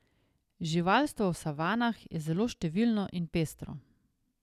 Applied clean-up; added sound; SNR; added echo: none; none; none; none.